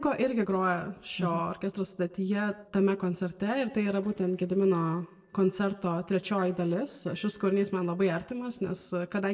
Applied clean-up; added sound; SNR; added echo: neural separator model SepFormer DNS4.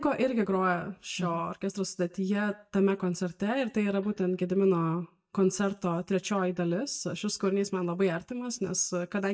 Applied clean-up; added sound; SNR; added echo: neural mask model DeepFilterNet 3.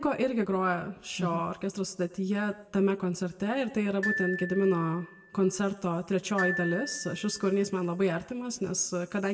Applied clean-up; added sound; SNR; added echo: none; Glockenspiel; 8 dB; reverberation time 1.6 s.